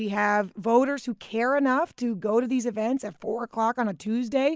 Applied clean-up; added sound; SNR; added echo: none; none; none; none.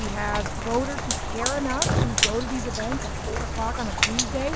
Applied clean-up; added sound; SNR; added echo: none; Rain + Hiss / Fire; -3 dB; none.